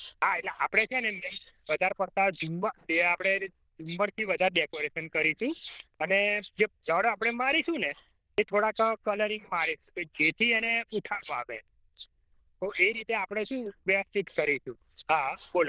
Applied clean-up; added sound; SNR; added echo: neural diffusion model UNIVERSE++.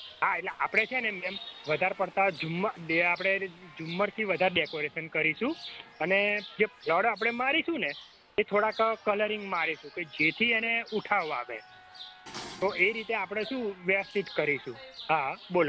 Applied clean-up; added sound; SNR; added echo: none; Dishes, pots, and pans + Chirp, tweet; 18 dB; none.